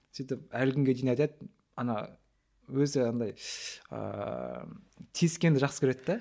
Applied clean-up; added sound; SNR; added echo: none; none; none; none.